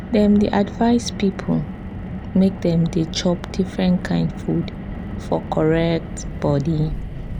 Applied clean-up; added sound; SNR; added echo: none; Car; 9 dB; none.